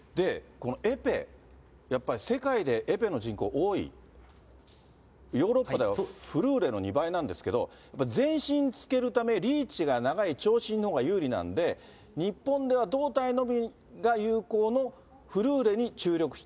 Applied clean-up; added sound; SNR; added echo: none; none; none; none.